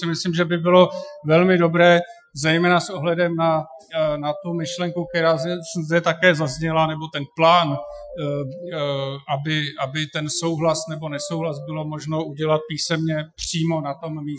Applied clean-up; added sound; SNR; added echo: classical method Wiener filter.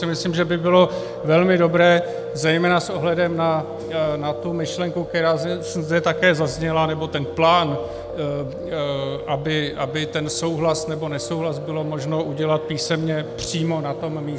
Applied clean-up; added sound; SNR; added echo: none; Piano; 11 dB; none.